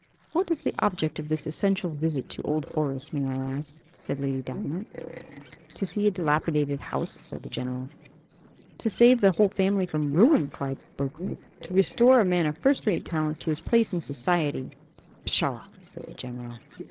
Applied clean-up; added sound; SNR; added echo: neural separator model SepFormer DNS4.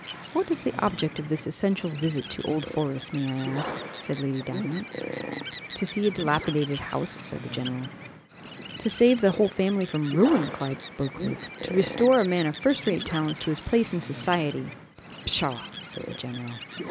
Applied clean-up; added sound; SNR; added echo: none; Bird; 9 dB; none.